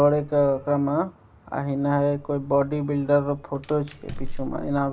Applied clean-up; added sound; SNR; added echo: none; Fire; 13 dB; none.